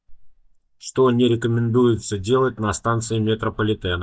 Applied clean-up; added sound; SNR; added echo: neural mask model DeepFilterNet 3.